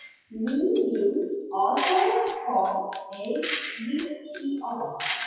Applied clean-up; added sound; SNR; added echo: classical method WPE with log-MMSE.